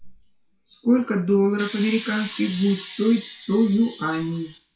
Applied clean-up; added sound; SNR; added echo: classical method WPE with log-MMSE.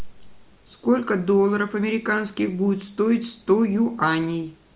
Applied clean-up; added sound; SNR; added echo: none; none; none; none.